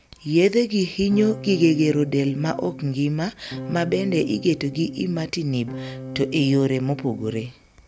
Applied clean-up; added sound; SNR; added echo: none; Electric guitar / Strum; 12 dB; none.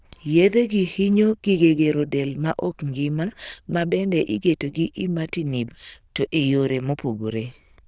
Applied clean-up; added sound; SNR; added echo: neural diffusion model UNIVERSE++.